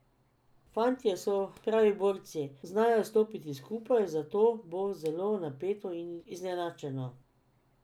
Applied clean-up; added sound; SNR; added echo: none; none; none; none.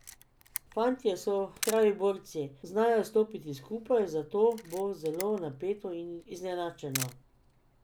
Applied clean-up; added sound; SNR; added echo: none; Camera; 15 dB; none.